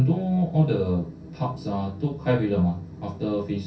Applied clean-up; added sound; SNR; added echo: none; none; none; reverberation time 0.3 s.